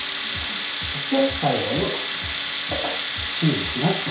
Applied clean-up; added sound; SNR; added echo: none; Tools; -1 dB; reverberation time 0.6 s.